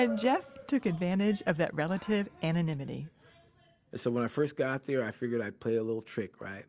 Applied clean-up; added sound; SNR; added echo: none; none; none; none.